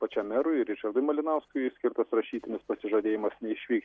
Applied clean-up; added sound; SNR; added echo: none; none; none; none.